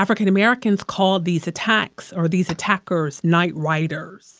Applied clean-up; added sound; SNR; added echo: none; Tap; 18 dB; none.